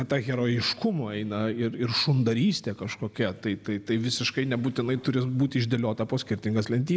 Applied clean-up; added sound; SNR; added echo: none; none; none; none.